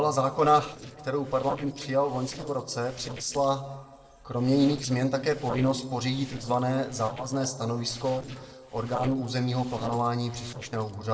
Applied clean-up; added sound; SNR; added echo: neural separator model SepFormer DNS4.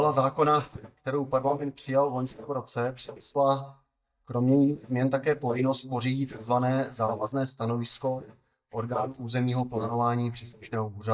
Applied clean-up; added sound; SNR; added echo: neural mask model DeepFilterNet 3.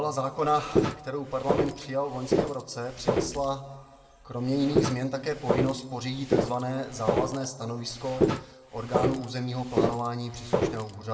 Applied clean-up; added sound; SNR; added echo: none; Walk, footsteps; -1 dB; reverberation time 0.9 s.